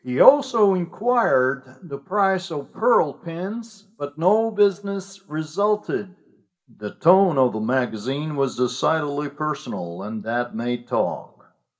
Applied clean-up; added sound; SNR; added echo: none; none; none; reverberation time 0.8 s.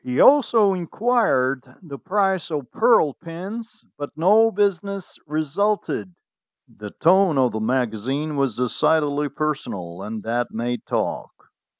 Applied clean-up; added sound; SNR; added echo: none; none; none; none.